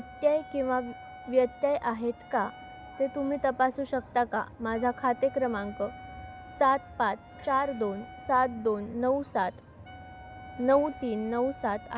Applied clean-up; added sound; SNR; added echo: none; Wind instrument, woodwind instrument; 19 dB; none.